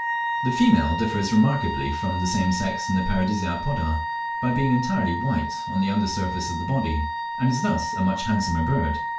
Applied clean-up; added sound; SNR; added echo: none; Wind instrument, woodwind instrument; 5 dB; reverberation time 0.3 s.